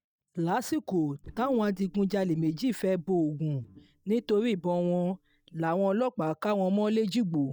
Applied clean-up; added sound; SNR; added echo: neural mask model DeepFilterNet 3.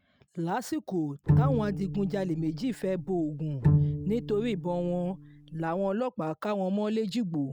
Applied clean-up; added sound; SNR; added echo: neural mask model RNNoise.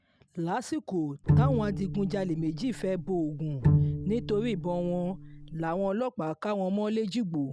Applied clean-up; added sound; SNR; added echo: none; Bowed string instrument; 0 dB; none.